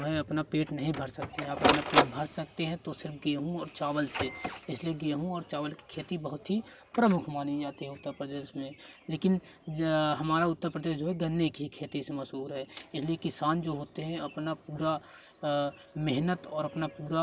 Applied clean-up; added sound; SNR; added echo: none; Printer; 6 dB; none.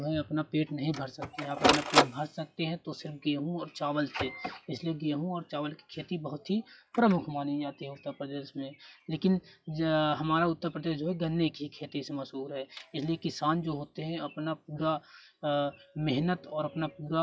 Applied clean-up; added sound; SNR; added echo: classical method log-MMSE.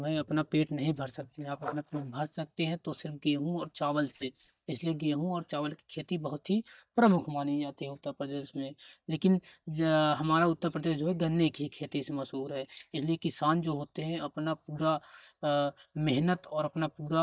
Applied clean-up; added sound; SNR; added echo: neural mask model DeepFilterNet 3.